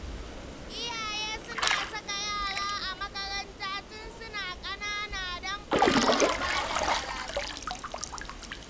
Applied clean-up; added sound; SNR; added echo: none; Drip / Trickle, dribble / Water / Splash, splatter; -4 dB; none.